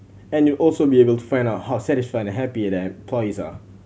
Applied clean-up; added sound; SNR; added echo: none; none; none; none.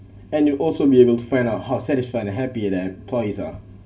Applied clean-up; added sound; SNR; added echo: none; none; none; reverberation time 0.1 s.